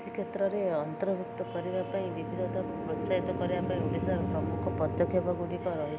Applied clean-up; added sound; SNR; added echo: none; Brass instrument; 10 dB; none.